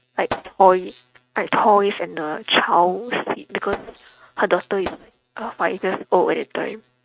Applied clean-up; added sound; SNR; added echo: neural mask model RNNoise.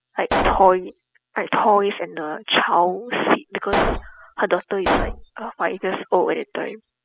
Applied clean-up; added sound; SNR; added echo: classical method spectral subtraction.